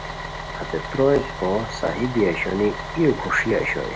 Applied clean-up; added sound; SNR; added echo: none; Bus; 9 dB; none.